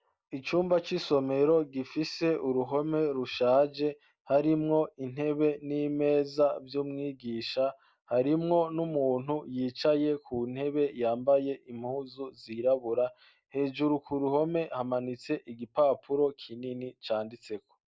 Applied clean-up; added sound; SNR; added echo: none; none; none; none.